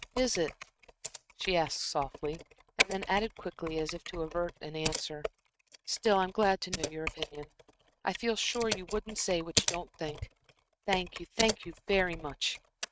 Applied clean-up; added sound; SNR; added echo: neural mask model RNNoise.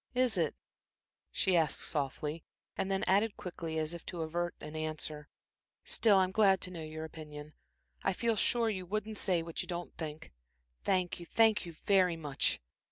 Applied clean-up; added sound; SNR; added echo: none; none; none; none.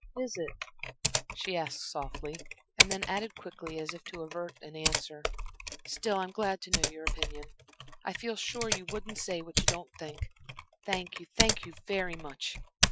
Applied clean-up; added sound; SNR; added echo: classical method Wiener filter.